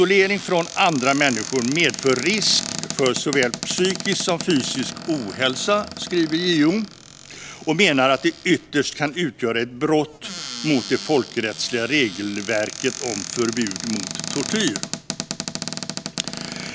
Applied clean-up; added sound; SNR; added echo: none; Cupboard open or close; 10 dB; none.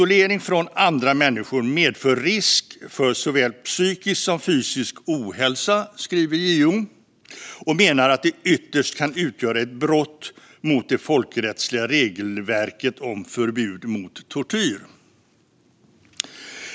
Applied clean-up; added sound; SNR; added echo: none; none; none; none.